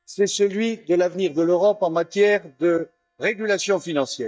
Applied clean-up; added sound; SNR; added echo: neural mask model DeepFilterNet 3.